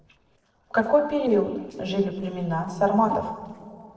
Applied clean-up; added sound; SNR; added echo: neural separator model SepFormer DNS4.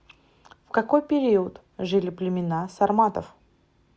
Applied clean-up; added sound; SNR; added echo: none; none; none; none.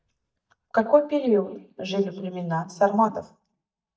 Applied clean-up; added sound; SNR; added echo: neural mask model DeepFilterNet 3.